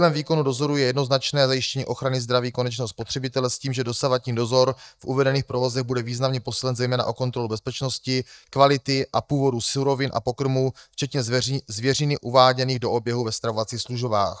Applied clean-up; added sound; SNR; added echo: neural mask model DeepFilterNet 3.